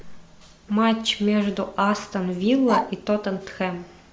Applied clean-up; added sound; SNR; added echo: none; Bark; 8 dB; none.